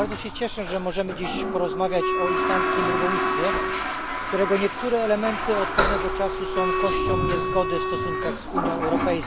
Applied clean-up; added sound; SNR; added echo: none; Toilet flush + Wind instrument, woodwind instrument; -2 dB; none.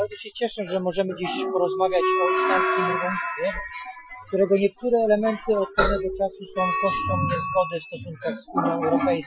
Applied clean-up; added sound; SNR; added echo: classical method Wiener filter.